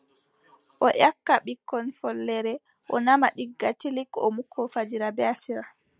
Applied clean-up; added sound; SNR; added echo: none; none; none; none.